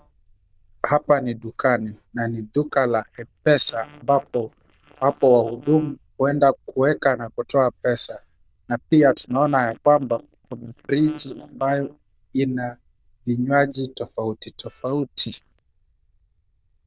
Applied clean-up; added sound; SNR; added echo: neural diffusion model UNIVERSE++.